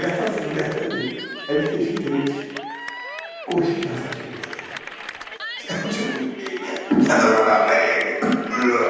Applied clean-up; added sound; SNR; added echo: none; Cheering / Clapping; 12 dB; reverberation time 1.2 s.